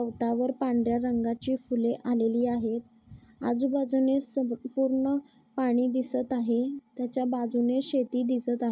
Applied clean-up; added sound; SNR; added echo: none; none; none; none.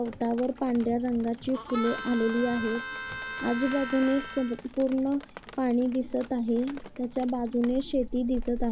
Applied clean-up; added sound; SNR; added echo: none; Drip + Harmonica; 11 dB; none.